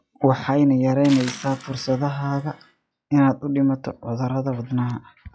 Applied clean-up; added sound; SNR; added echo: classical method log-MMSE.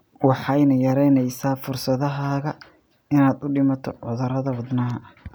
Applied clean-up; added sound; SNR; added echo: none; none; none; none.